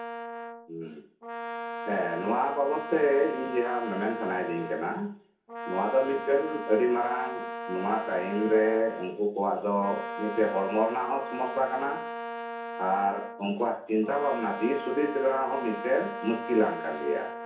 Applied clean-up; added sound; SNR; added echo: none; Brass instrument; 8 dB; reverberation time 0.6 s.